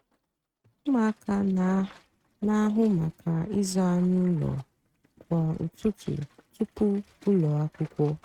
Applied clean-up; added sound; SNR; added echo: neural mask model RNNoise.